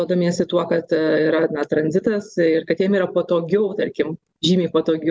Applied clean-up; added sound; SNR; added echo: none; none; none; none.